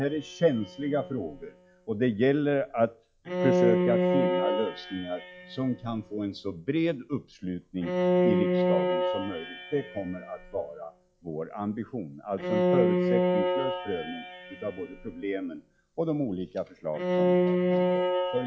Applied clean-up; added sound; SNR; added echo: classical method log-MMSE.